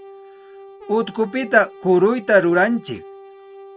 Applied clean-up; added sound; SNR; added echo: none; Brass instrument; 19 dB; none.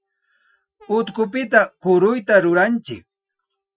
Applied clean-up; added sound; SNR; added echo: classical method Wiener filter.